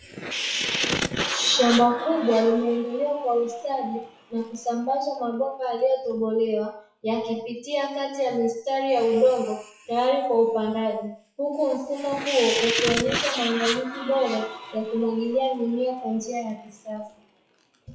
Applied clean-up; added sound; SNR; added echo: classical method WPE with log-MMSE.